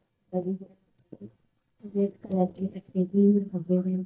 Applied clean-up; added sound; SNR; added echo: neural mask model DeepFilterNet 3.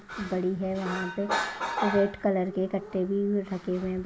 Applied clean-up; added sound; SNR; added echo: none; none; none; none.